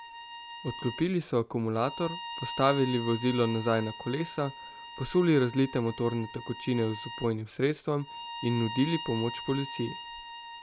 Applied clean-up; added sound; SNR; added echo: none; Bowed string instrument; 12 dB; none.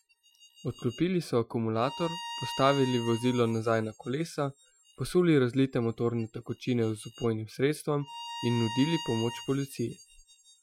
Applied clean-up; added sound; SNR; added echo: classical method Wiener filter.